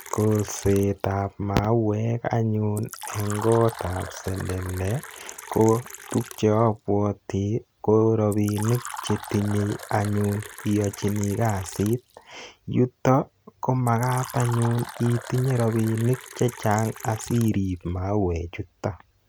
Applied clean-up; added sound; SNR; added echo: none; Fill (with liquid); 16 dB; none.